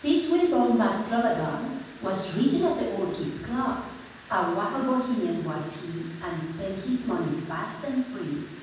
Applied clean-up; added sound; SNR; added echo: none; Water; 20 dB; reverberation time 1.2 s.